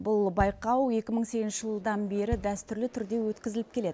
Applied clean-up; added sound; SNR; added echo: none; Bass drum; 9 dB; none.